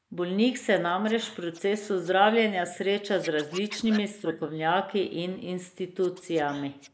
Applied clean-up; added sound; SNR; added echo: neural mask model Resemble Enhance denoiser.